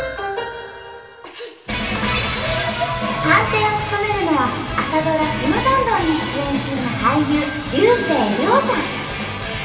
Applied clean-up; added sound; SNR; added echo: none; none; none; reverberation time 2.4 s.